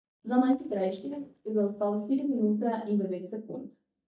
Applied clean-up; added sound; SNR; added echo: neural mask model DeepFilterNet 3.